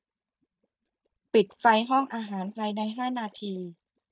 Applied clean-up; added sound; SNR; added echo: neural mask model DeepFilterNet 3.